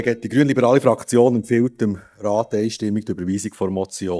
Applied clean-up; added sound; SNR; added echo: neural mask model DeepFilterNet 3.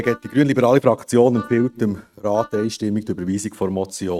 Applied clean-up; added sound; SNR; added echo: neural mask model RNNoise.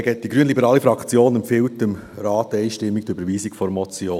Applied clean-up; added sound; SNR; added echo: none; none; none; none.